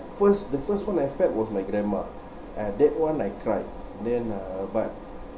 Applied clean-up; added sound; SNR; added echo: none; none; none; reverberation time 0.5 s.